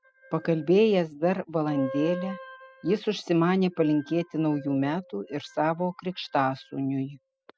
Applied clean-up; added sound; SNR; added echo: classical method spectral subtraction.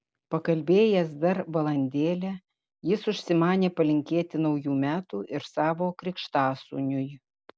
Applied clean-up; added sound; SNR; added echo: none; none; none; none.